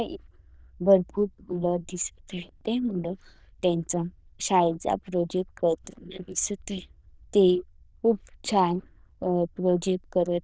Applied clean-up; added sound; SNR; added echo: neural diffusion model UNIVERSE++.